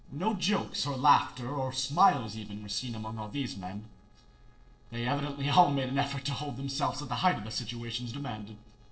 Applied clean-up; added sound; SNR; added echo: neural separator model SepFormer DNS4.